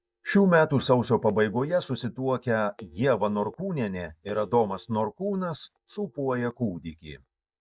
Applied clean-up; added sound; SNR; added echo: neural mask model DeepFilterNet 3.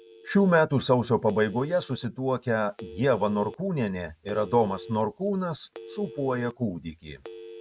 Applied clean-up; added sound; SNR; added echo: neural mask model RNNoise.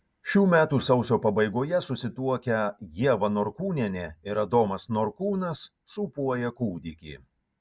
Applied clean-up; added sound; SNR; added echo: none; none; none; none.